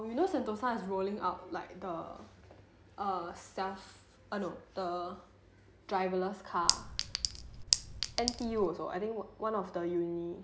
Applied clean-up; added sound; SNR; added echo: none; Chink, clink; -2 dB; none.